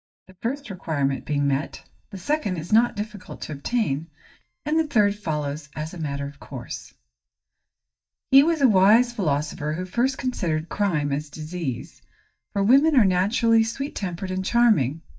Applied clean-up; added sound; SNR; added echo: neural mask model DeepFilterNet 3.